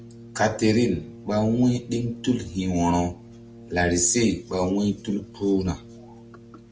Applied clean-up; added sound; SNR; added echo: none; Brass instrument; 20 dB; none.